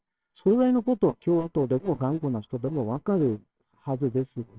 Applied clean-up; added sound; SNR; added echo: neural separator model SepFormer WHAMR!.